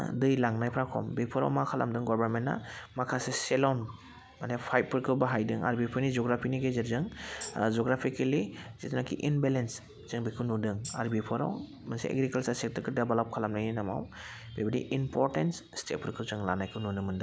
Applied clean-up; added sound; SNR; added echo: none; Tambourine; 14 dB; none.